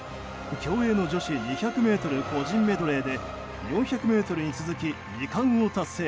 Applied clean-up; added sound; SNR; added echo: none; none; none; none.